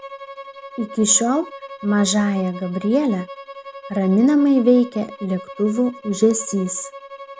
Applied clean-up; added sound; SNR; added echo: none; Bowed string instrument; 16 dB; none.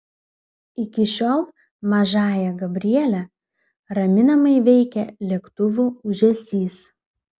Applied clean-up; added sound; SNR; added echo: none; none; none; none.